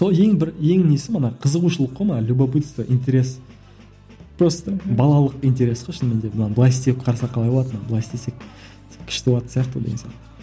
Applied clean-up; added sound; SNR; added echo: none; none; none; none.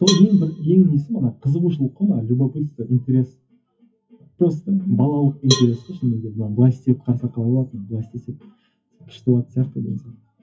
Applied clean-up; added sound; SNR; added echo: classical method WPE with log-MMSE.